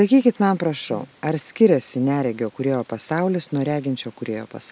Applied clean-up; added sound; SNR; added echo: none; none; none; none.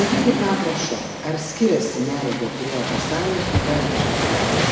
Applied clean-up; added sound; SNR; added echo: none; Waves, surf; 1 dB; reverberation time 1.2 s.